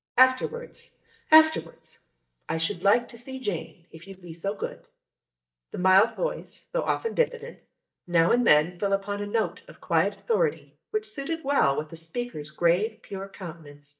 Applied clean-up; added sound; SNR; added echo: neural mask model DeepFilterNet 3.